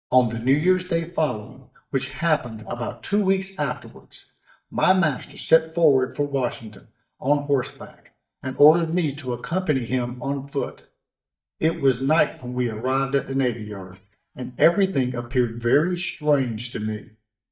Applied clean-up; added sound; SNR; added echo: neural mask model DeepFilterNet 3.